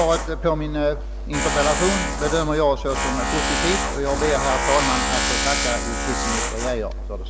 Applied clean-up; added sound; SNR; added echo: none; Tools; 0 dB; none.